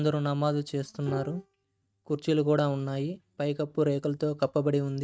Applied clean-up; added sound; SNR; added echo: neural mask model RNNoise.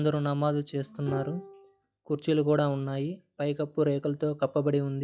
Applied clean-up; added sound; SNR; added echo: classical method log-MMSE.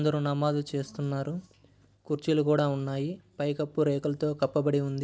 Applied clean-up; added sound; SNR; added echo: none; none; none; none.